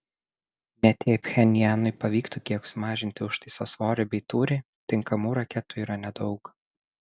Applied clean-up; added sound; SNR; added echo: none; none; none; none.